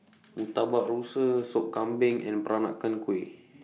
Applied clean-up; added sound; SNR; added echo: none; none; none; none.